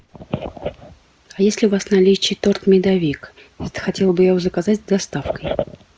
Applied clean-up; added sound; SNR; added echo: none; none; none; none.